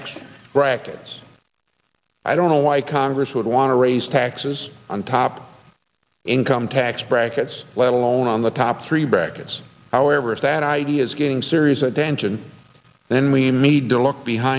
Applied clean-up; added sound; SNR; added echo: none; none; none; none.